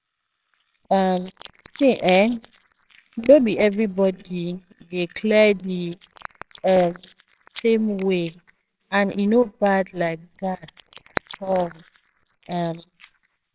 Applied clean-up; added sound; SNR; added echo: neural separator model SepFormer WHAMR!.